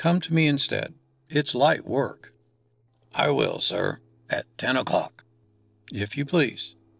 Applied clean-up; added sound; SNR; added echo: neural separator model SepFormer DNS4.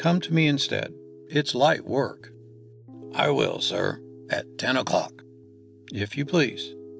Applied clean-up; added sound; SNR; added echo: none; Piano; 18 dB; none.